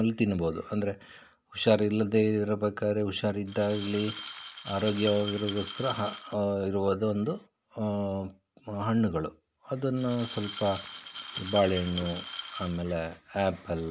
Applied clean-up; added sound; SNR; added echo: none; Glass; 11 dB; none.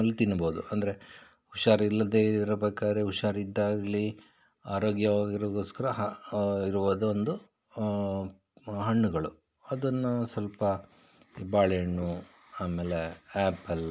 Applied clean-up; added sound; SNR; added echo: none; none; none; none.